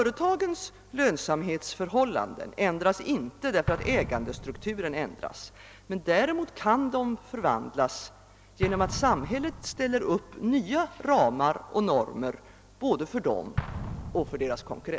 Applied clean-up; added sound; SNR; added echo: none; Explosion; 13 dB; none.